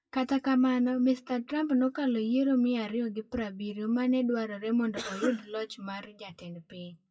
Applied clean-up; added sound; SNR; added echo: classical method WPE with log-MMSE.